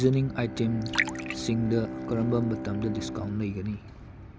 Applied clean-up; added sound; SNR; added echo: none; Liquid + Bowed string instrument; 6 dB; none.